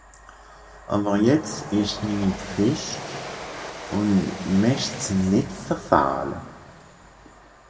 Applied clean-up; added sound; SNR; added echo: none; Train; 13 dB; reverberation time 1.4 s.